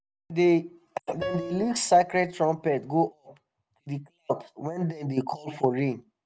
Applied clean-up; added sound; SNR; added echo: none; Piano; 14 dB; none.